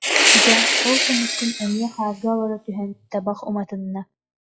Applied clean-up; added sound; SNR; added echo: classical method log-MMSE.